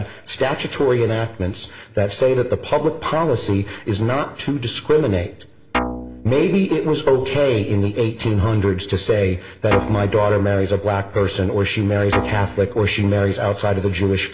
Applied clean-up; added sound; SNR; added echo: none; Guitar; 8 dB; reverberation time 1.3 s.